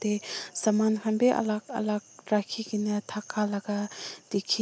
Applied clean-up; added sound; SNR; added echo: none; none; none; none.